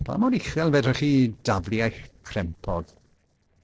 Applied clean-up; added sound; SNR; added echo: neural separator model SepFormer DNS4.